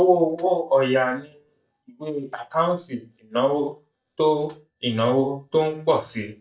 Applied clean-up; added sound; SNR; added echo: neural mask model DeepFilterNet 3.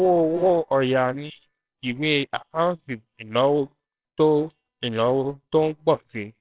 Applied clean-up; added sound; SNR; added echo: neural separator model SepFormer WHAMR!.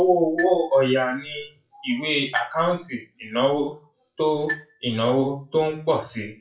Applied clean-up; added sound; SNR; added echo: classical method WPE with log-MMSE.